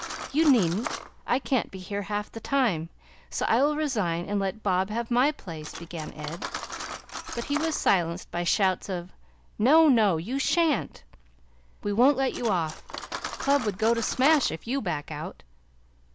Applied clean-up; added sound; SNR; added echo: none; Cutlery, silverware; 14 dB; none.